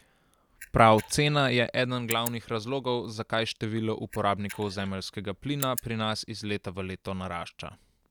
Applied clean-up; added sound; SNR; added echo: none; Camera; 15 dB; none.